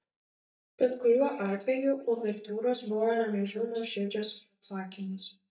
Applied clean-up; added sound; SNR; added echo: neural mask model DeepFilterNet 3.